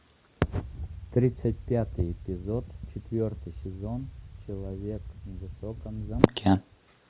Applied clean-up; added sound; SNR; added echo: none; none; none; none.